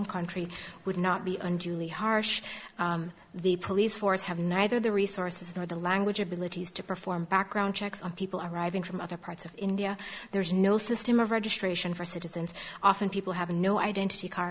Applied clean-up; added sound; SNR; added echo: none; none; none; none.